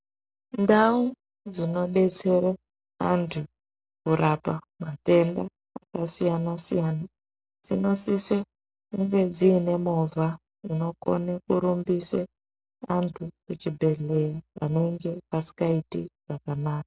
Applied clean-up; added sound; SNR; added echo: none; none; none; none.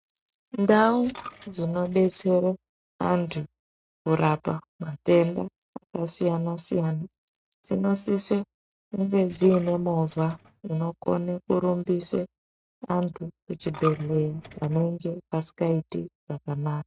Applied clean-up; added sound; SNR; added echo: neural mask model RNNoise.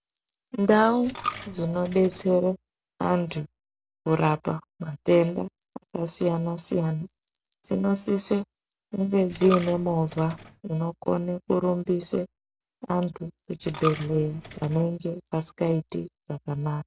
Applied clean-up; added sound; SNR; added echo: none; Coin (dropping) + Chime; 17 dB; none.